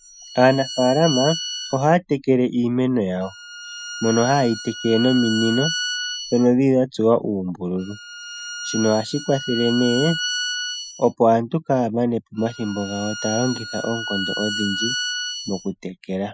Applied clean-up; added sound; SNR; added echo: classical method Wiener filter.